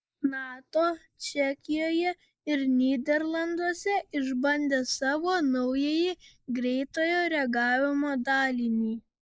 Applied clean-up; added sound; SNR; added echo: neural mask model Resemble Enhance denoiser.